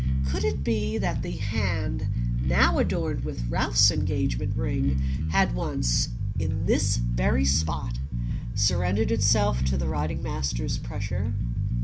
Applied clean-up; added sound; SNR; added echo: none; Bass guitar; -3 dB; none.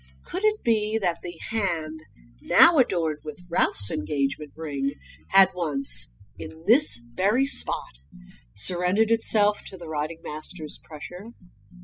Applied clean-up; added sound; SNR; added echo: classical method spectral subtraction.